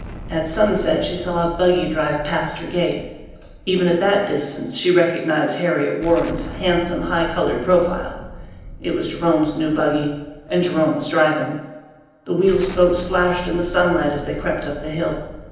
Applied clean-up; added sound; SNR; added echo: none; Explosion; 15 dB; reverberation time 0.9 s.